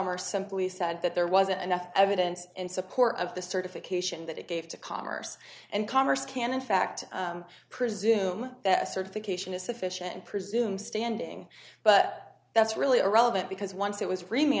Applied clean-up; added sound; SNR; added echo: none; none; none; none.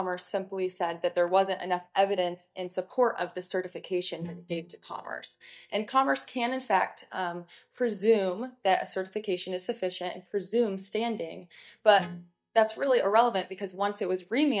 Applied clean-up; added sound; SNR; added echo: neural mask model DeepFilterNet 3.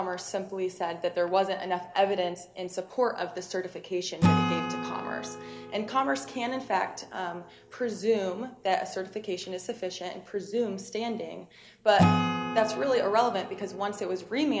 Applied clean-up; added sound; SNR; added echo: none; Acoustic guitar / Strum; 5 dB; reverberation time 1.6 s.